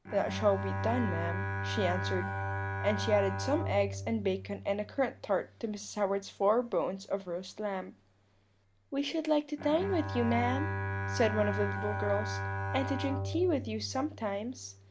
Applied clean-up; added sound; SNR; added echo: none; Bowed string instrument; 4 dB; none.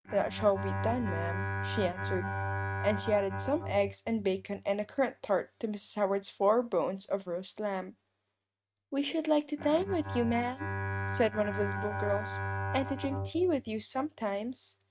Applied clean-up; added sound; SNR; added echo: neural mask model RNNoise.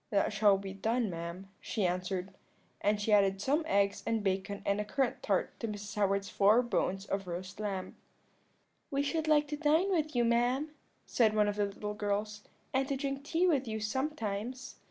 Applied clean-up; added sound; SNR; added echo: none; none; none; none.